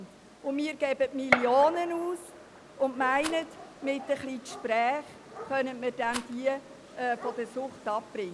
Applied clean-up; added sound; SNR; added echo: none; Gunshot, gunfire + Rattle; 8 dB; none.